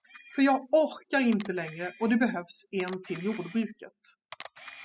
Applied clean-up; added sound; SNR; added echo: classical method spectral subtraction.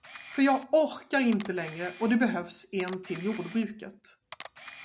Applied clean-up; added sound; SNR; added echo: none; Camera; 16 dB; none.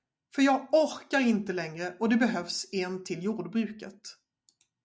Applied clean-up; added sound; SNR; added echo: none; none; none; none.